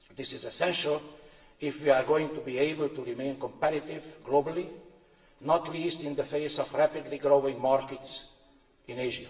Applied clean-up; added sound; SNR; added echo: none; none; none; reverberation time 0.9 s.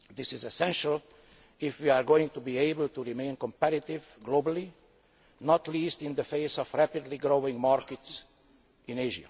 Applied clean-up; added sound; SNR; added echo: none; none; none; none.